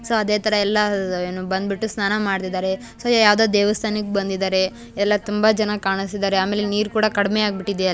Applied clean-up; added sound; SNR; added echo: none; none; none; none.